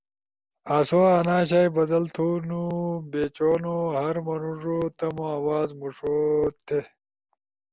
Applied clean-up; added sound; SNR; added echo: none; none; none; none.